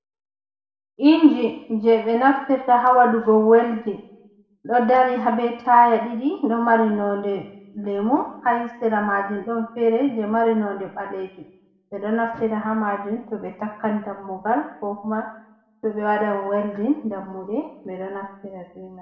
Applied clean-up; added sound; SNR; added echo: none; none; none; reverberation time 0.7 s.